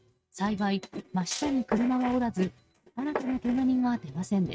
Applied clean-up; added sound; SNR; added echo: neural mask model RNNoise.